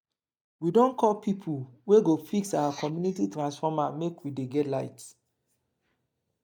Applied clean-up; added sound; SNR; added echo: neural mask model DeepFilterNet 3.